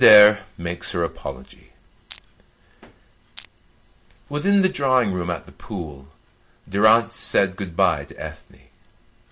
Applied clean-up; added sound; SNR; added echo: none; Crushing; 17 dB; none.